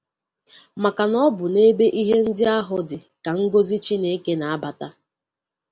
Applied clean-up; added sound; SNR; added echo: none; none; none; none.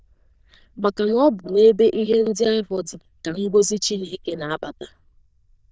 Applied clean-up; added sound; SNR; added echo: neural diffusion model UNIVERSE++.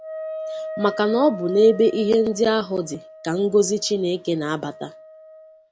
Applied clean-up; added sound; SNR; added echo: none; Wind instrument, woodwind instrument; 14 dB; none.